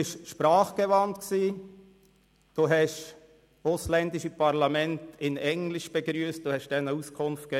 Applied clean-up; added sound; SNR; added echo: none; none; none; none.